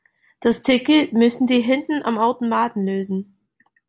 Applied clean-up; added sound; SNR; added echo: none; none; none; none.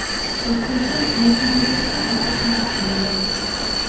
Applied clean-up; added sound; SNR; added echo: none; Vehicle; -1 dB; reverberation time 0.9 s.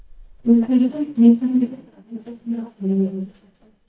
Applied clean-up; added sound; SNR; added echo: neural mask model DeepFilterNet 3.